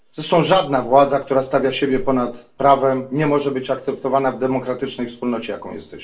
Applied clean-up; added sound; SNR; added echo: none; none; none; reverberation time 0.3 s.